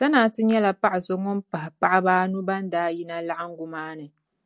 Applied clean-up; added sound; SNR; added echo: none; none; none; none.